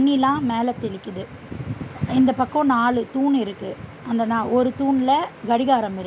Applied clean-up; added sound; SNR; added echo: none; none; none; none.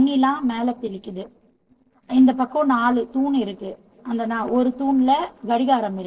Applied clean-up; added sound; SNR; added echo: neural separator model SepFormer DNS4.